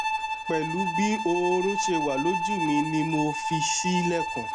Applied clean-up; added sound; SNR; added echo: none; Bowed string instrument; 1 dB; none.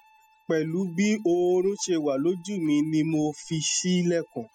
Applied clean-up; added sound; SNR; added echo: classical method spectral subtraction.